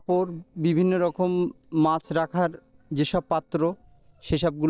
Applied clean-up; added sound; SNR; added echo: neural separator model SepFormer DNS4.